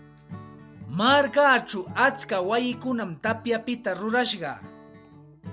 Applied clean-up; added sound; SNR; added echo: none; Acoustic guitar / Strum; 18 dB; none.